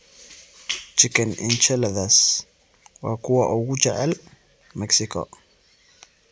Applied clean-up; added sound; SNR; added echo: none; none; none; none.